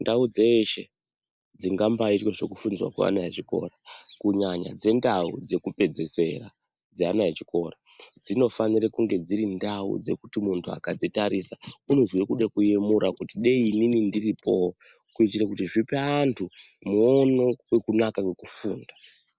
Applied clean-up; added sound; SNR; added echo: neural mask model Resemble Enhance denoiser.